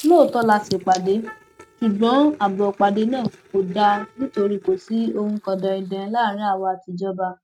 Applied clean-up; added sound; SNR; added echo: neural mask model RNNoise.